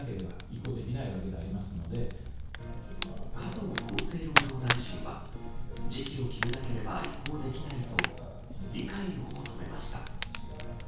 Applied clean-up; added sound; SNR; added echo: none; Fire; -3 dB; reverberation time 0.7 s.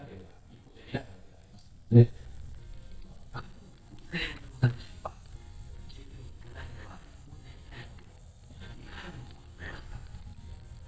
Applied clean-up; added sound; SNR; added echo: neural mask model DeepFilterNet 3.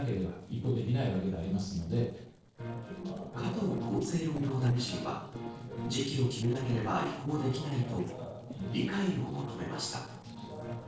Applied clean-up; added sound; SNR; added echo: neural separator model SepFormer DNS4.